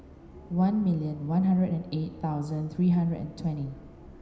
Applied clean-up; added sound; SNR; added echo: none; Bus; 18 dB; reverberation time 0.9 s.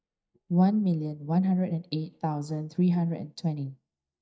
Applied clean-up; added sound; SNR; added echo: neural mask model DeepFilterNet 3.